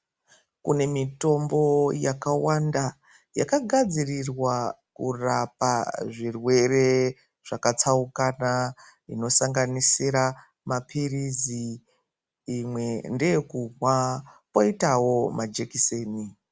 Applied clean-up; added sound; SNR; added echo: none; none; none; none.